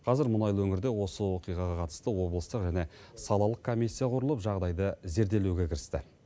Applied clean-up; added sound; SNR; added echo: none; none; none; none.